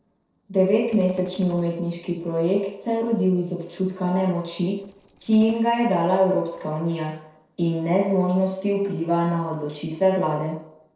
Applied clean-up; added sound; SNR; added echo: neural separator model SepFormer DNS4.